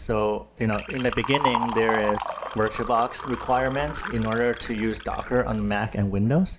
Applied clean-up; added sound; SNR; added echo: none; Liquid; 8 dB; none.